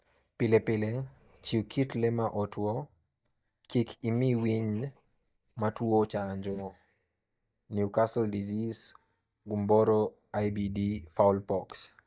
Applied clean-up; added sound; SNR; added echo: neural mask model DeepFilterNet 3.